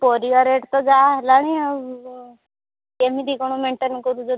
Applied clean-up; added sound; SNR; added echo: none; none; none; none.